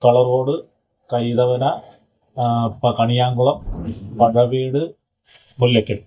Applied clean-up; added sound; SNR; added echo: neural mask model DeepFilterNet 3.